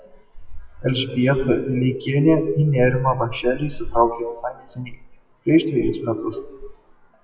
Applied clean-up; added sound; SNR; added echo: classical method WPE with log-MMSE.